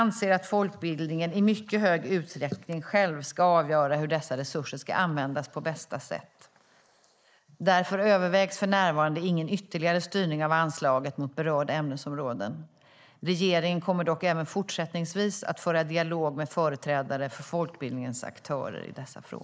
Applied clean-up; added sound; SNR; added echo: neural mask model Resemble Enhance denoiser.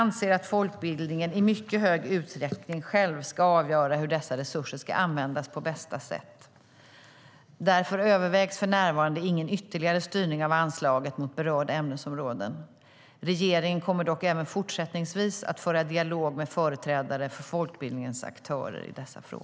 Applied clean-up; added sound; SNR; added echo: none; none; none; none.